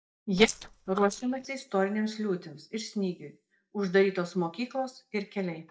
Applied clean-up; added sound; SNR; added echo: neural mask model DeepFilterNet 3.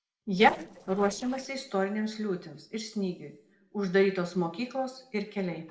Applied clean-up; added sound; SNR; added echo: neural separator model SepFormer DNS4.